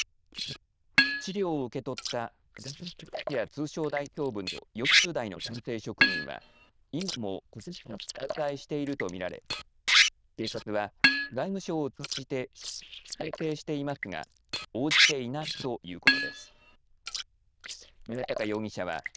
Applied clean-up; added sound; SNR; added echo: neural diffusion model UNIVERSE++.